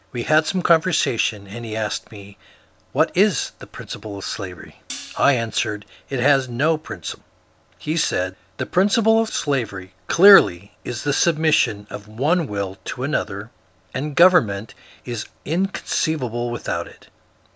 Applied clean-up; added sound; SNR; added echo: none; Hi-hat; 18 dB; none.